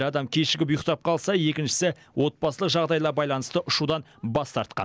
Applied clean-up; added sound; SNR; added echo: none; none; none; none.